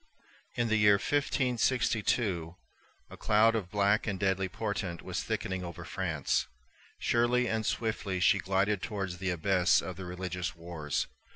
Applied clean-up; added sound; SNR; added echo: none; none; none; none.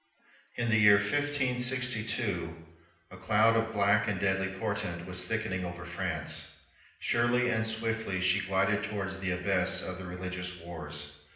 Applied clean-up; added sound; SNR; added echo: none; none; none; reverberation time 0.8 s.